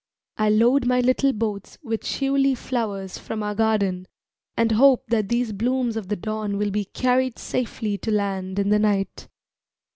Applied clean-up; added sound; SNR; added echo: none; none; none; none.